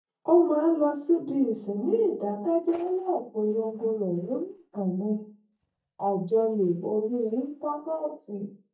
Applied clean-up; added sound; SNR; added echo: neural mask model DeepFilterNet 3.